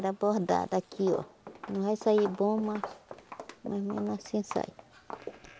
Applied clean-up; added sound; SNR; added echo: none; Walk, footsteps; 14 dB; none.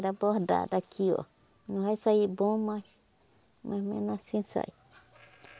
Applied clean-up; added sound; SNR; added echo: none; none; none; none.